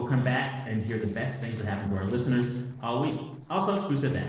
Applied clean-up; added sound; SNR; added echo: neural separator model SepFormer DNS4.